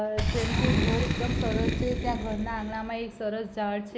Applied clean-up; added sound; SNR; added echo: none; Boom; -2 dB; none.